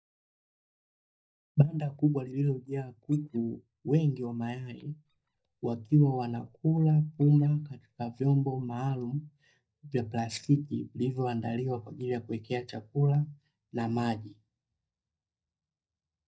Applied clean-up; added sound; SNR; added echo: neural mask model DeepFilterNet 3.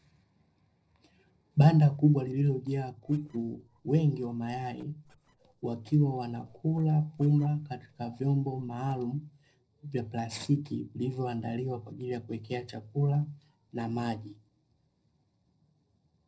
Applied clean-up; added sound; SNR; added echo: neural separator model SepFormer DNS4.